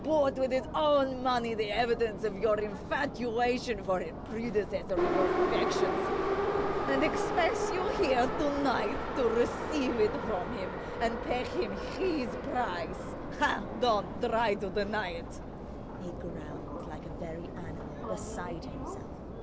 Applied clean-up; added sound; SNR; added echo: none; Subway, metro, underground; 3 dB; none.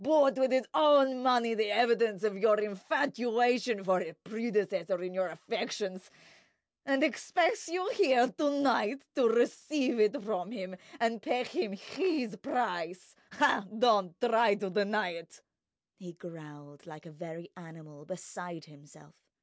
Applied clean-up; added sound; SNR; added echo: none; none; none; none.